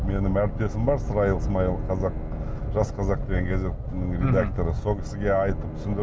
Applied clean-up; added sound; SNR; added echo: none; Bowed string instrument; 16 dB; none.